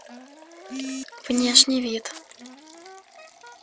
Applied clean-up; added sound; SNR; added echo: none; Liquid + Wind instrument, woodwind instrument; 20 dB; none.